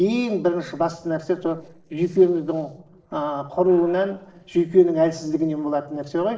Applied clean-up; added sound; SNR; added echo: neural separator model SepFormer DNS4.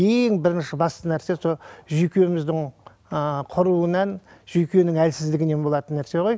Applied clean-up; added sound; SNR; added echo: none; none; none; none.